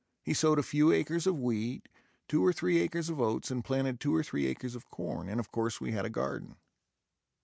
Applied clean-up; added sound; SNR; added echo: none; none; none; none.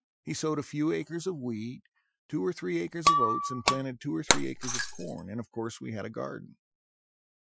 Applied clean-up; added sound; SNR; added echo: classical method Wiener filter.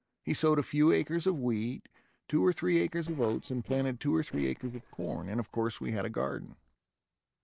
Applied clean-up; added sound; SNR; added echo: neural separator model SepFormer DNS4.